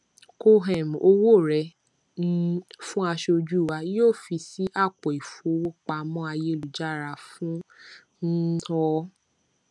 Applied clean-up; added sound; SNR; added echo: none; none; none; none.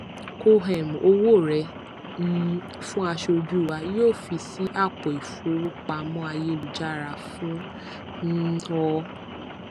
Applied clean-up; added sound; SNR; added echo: none; Rain; 13 dB; none.